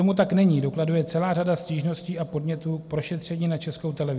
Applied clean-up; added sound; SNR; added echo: none; none; none; none.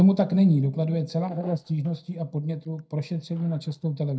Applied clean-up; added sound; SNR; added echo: neural mask model DeepFilterNet 3.